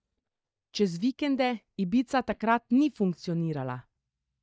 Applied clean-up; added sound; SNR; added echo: neural mask model DeepFilterNet 3.